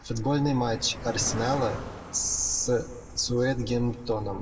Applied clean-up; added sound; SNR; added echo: none; Cricket; 14 dB; reverberation time 1.6 s.